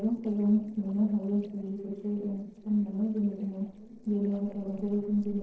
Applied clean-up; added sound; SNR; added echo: neural separator model SepFormer DNS4.